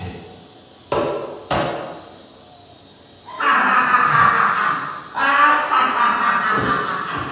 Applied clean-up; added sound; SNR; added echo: none; none; none; reverberation time 1.2 s.